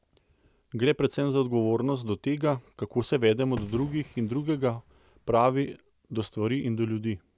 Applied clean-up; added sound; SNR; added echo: none; Fireworks; 18 dB; none.